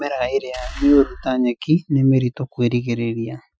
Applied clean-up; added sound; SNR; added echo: classical method Wiener filter.